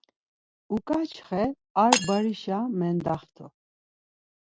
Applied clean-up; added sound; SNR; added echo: none; Shatter; 6 dB; none.